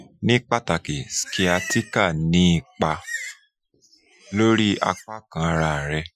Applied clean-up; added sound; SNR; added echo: classical method Wiener filter.